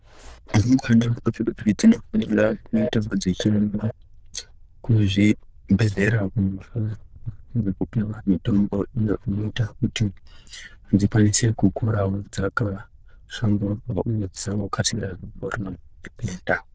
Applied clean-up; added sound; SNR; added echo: neural diffusion model UNIVERSE++.